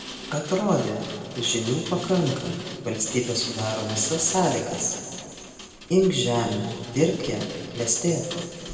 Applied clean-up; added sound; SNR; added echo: none; Rain; 12 dB; reverberation time 2.2 s.